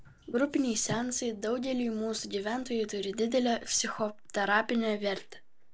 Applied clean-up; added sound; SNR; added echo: none; Drip; 19 dB; none.